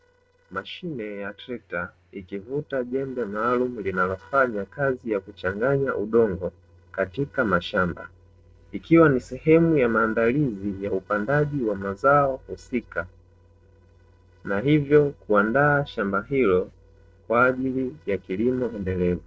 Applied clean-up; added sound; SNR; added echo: neural separator model SepFormer DNS4.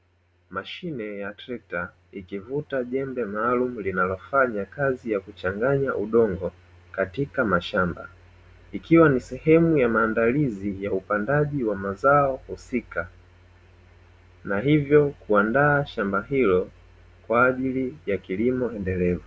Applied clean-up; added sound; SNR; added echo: none; none; none; none.